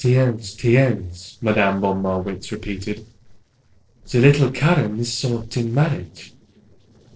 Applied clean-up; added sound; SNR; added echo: neural separator model SepFormer DNS4.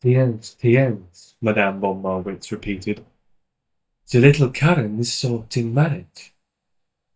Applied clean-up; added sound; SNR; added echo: neural mask model DeepFilterNet 3.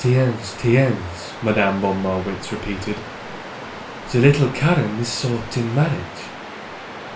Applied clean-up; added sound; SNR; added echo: none; Waves, surf; 13 dB; reverberation time 0.3 s.